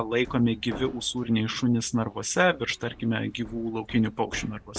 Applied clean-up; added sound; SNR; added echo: none; Hammer; 18 dB; none.